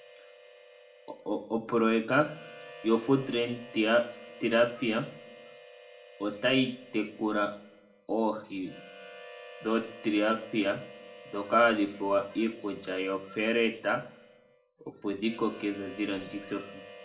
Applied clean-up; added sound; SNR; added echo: none; Harmonica; 19 dB; reverberation time 0.4 s.